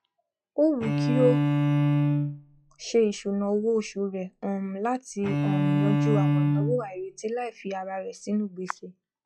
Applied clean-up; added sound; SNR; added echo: classical method log-MMSE.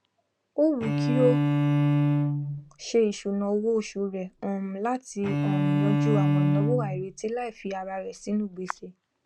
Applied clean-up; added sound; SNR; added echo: none; Bowed string instrument; -2 dB; none.